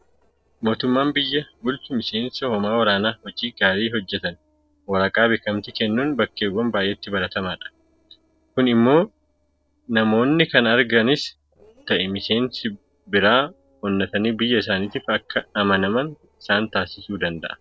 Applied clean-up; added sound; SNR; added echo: neural separator model SepFormer DNS4.